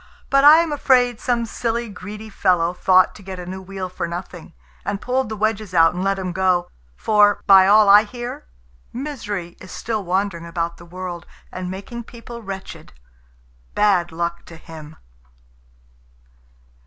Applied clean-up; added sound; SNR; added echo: none; none; none; none.